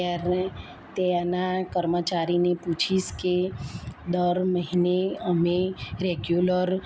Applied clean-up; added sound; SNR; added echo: none; none; none; none.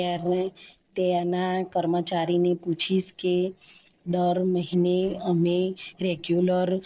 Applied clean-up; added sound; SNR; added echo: neural separator model SepFormer DNS4.